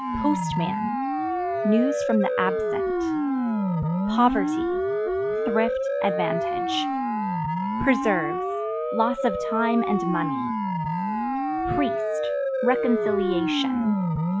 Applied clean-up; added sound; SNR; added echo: classical method log-MMSE.